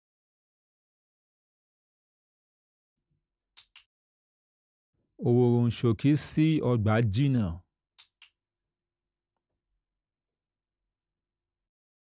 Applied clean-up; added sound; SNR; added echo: none; none; none; none.